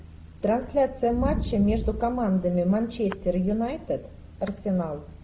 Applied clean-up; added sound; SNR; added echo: none; none; none; none.